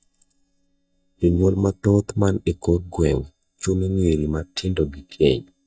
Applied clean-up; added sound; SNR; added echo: neural mask model DeepFilterNet 3.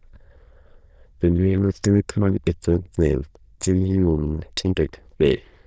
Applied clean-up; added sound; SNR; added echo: neural diffusion model UNIVERSE++.